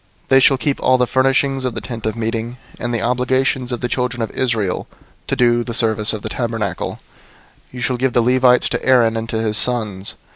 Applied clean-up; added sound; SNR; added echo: none; none; none; none.